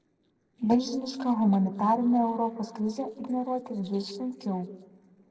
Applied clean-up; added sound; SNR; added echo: neural separator model SepFormer DNS4.